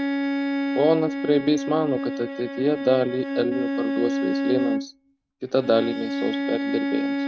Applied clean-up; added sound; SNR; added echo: neural mask model RNNoise.